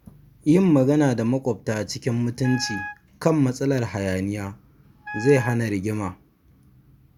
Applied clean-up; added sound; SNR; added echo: none; Wind instrument, woodwind instrument; 12 dB; none.